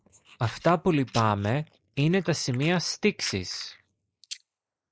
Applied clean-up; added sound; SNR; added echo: neural mask model Resemble Enhance denoiser.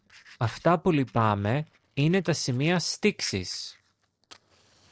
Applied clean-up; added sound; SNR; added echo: neural separator model SepFormer DNS4.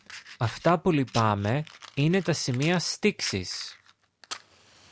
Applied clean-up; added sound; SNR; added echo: none; Fire; 17 dB; none.